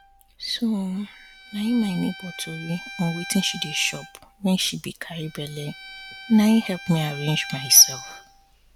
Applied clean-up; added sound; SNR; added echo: none; Bowed string instrument; 16 dB; none.